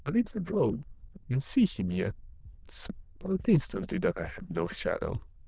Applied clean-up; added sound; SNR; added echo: neural diffusion model UNIVERSE++.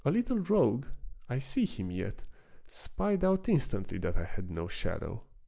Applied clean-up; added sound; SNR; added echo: none; none; none; none.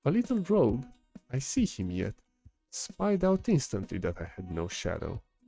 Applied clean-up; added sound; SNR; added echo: neural mask model RNNoise.